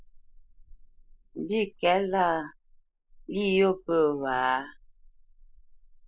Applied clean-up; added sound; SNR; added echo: neural mask model Resemble Enhance denoiser.